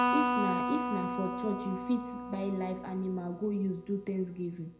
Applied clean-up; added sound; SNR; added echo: none; Electric guitar; 1 dB; reverberation time 0.5 s.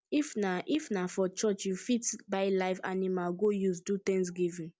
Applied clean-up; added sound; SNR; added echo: none; none; none; none.